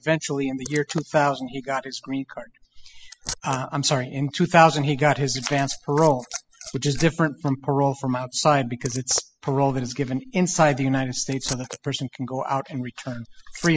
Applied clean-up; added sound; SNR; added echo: classical method spectral subtraction.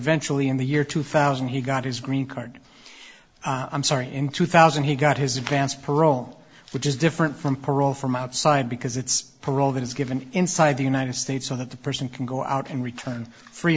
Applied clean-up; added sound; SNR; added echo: none; none; none; none.